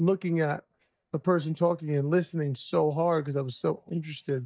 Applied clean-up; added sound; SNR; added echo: neural mask model DeepFilterNet 3.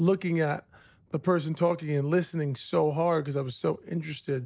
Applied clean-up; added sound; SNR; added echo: none; none; none; none.